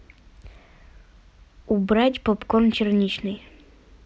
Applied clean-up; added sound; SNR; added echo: none; none; none; none.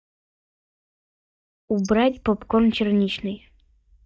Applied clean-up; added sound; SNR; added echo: neural mask model DeepFilterNet 3.